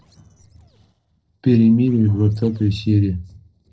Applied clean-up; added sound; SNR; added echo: neural separator model SepFormer DNS4.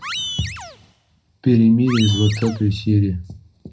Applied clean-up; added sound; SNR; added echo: none; Animal; 13 dB; reverberation time 0.4 s.